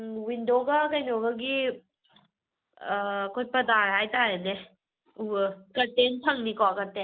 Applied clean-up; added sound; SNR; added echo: none; none; none; none.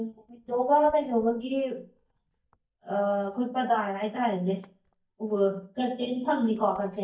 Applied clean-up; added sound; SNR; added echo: neural mask model DeepFilterNet 3.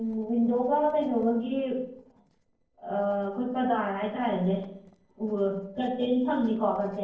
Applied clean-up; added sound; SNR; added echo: neural separator model SepFormer DNS4.